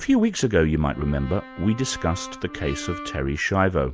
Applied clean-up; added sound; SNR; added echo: none; Brass instrument; 15 dB; none.